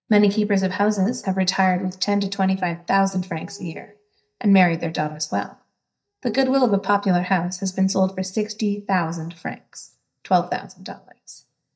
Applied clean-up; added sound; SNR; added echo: neural mask model DeepFilterNet 3.